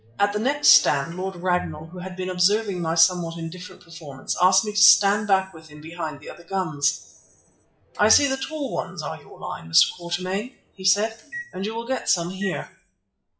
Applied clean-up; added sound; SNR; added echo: classical method WPE with log-MMSE.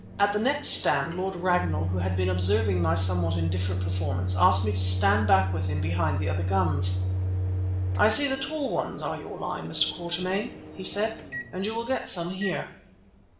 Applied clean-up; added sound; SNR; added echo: none; Microwave oven; 3 dB; reverberation time 0.9 s.